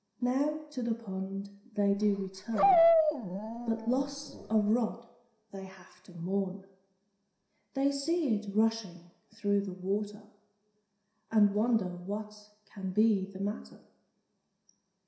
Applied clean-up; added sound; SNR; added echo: none; Dog; -4 dB; reverberation time 0.7 s.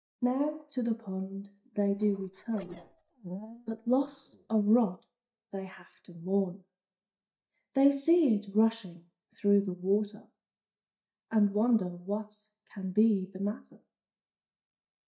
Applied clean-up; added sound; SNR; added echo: neural mask model DeepFilterNet 3.